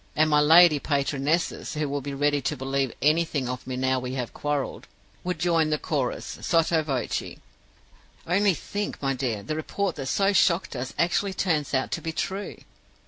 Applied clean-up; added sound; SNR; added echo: none; none; none; none.